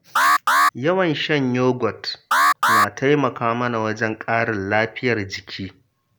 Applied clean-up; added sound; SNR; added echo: none; Alarm; -2 dB; none.